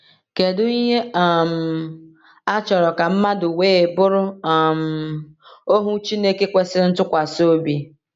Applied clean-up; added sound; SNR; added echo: none; none; none; none.